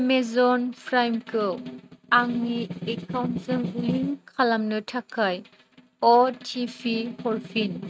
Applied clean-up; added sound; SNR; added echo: neural mask model RNNoise.